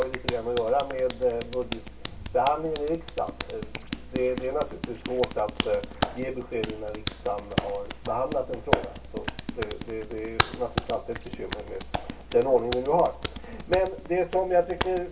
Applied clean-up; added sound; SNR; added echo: none; Hands; 6 dB; reverberation time 0.2 s.